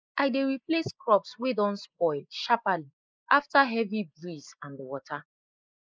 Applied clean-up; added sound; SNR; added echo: neural mask model Resemble Enhance denoiser.